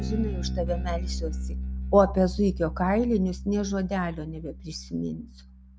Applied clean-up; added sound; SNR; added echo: none; Bass guitar; 6 dB; none.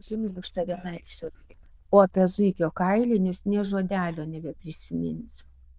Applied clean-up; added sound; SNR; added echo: neural diffusion model UNIVERSE++.